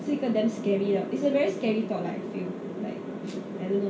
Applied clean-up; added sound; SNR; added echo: none; none; none; reverberation time 0.7 s.